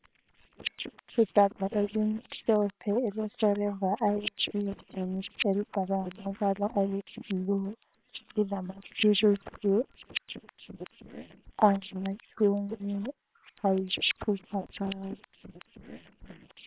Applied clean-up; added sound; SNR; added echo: neural separator model SepFormer WHAM!.